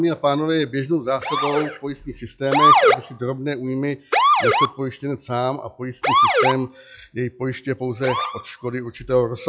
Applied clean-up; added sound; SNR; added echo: classical method log-MMSE.